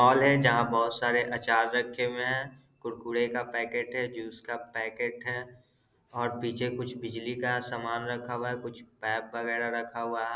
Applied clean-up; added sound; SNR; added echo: none; none; none; none.